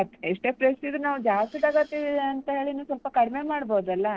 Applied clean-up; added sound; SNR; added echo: neural separator model SepFormer DNS4.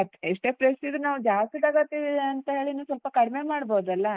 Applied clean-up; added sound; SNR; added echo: neural mask model Resemble Enhance denoiser.